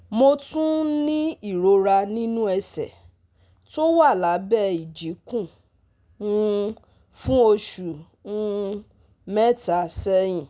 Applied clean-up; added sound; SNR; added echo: none; none; none; none.